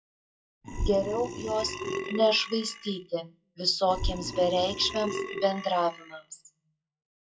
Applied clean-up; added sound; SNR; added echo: classical method WPE with log-MMSE.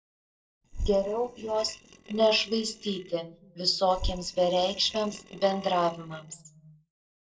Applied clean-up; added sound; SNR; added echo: neural separator model SepFormer DNS4.